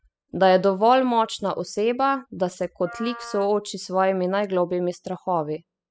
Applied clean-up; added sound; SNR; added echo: classical method spectral subtraction.